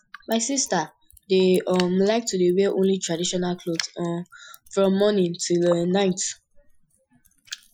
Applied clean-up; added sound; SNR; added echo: classical method Wiener filter.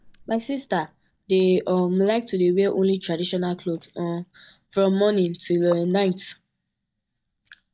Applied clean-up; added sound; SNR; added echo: neural mask model DeepFilterNet 3.